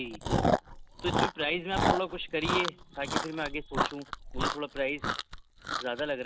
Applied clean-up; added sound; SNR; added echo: none; Chewing, mastication; -3 dB; none.